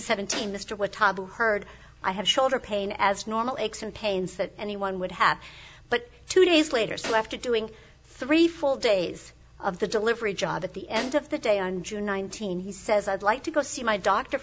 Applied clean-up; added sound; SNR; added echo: none; Snare drum; 15 dB; none.